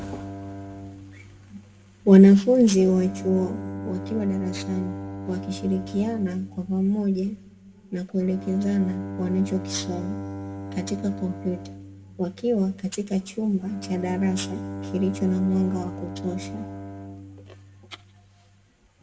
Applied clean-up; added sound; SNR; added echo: none; Bowed string instrument; 11 dB; reverberation time 1.9 s.